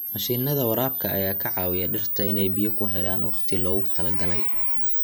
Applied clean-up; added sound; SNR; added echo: none; Camera; -3 dB; none.